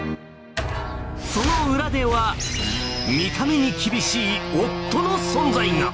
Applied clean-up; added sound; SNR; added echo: none; none; none; none.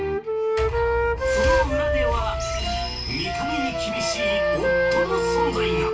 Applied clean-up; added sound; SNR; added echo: none; Wind instrument, woodwind instrument; -3 dB; reverberation time 0.3 s.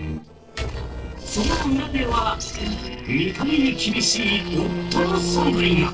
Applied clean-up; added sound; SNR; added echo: neural separator model SepFormer DNS4.